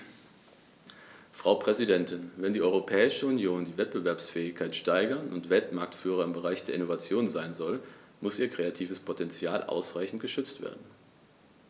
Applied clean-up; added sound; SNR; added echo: none; none; none; none.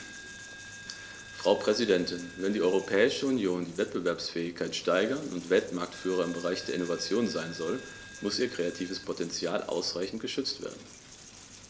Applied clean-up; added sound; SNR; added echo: none; Coin (dropping); 17 dB; none.